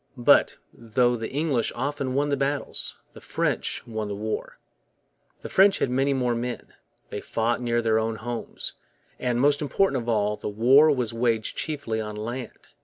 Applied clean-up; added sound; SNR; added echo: none; none; none; none.